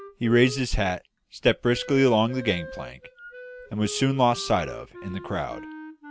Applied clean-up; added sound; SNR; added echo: none; Wind instrument, woodwind instrument; 16 dB; none.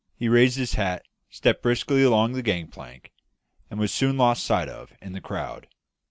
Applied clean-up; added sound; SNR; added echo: none; none; none; none.